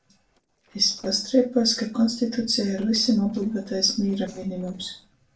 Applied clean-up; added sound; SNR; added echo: neural separator model SepFormer DNS4.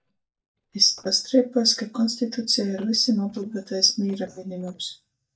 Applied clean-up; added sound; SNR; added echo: neural mask model DeepFilterNet 3.